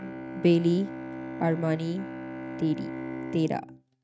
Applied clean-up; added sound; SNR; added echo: neural mask model RNNoise.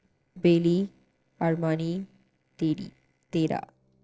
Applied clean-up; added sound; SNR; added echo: neural separator model SepFormer DNS4.